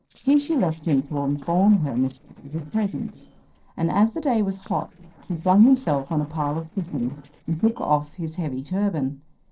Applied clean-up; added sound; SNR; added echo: neural separator model SepFormer DNS4.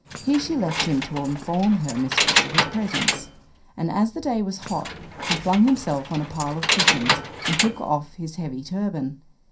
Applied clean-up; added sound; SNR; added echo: none; Keys jangling; 1 dB; reverberation time 0.3 s.